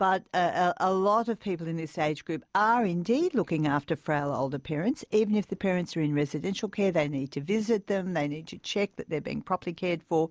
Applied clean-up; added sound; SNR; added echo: none; none; none; none.